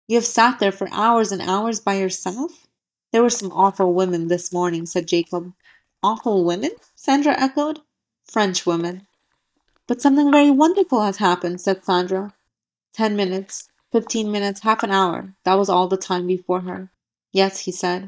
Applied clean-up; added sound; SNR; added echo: neural mask model DeepFilterNet 3.